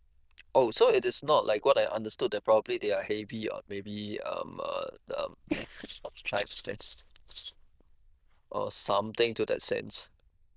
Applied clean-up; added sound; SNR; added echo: neural diffusion model UNIVERSE++.